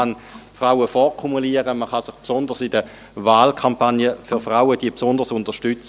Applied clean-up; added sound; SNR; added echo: none; none; none; none.